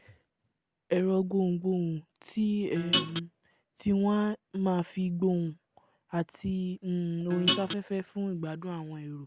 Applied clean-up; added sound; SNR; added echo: none; Guitar; -1 dB; none.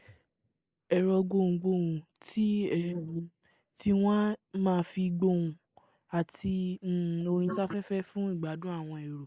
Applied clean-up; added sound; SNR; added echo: neural mask model Resemble Enhance denoiser.